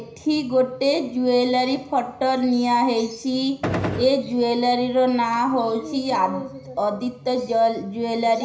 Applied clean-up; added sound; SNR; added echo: none; Gunshot, gunfire; 3 dB; reverberation time 0.5 s.